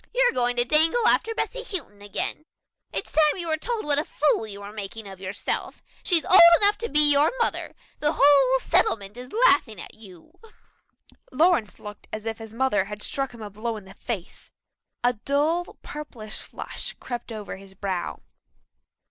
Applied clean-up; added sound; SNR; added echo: none; none; none; none.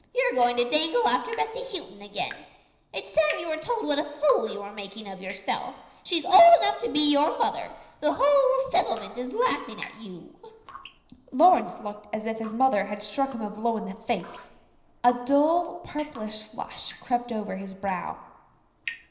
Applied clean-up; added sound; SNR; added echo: neural separator model SepFormer DNS4.